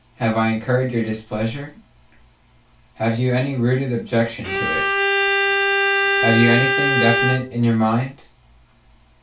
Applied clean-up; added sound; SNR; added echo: none; Bowed string instrument; -2 dB; reverberation time 0.2 s.